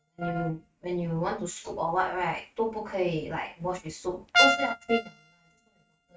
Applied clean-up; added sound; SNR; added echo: neural mask model RNNoise.